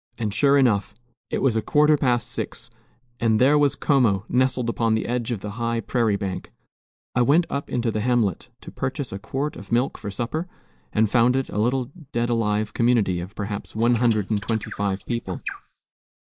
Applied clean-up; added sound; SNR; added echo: neural mask model Resemble Enhance denoiser.